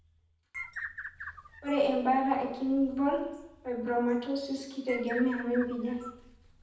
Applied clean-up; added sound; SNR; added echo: none; Bird; 15 dB; reverberation time 0.9 s.